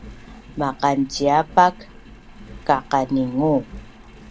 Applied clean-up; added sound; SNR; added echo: none; Engine; 18 dB; none.